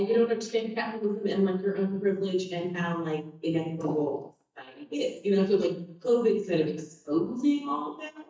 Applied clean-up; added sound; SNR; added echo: neural mask model DeepFilterNet 3.